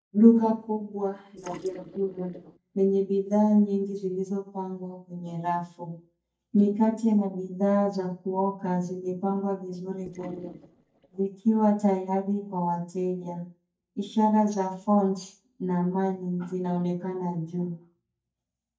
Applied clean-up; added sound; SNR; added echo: neural mask model DeepFilterNet 3.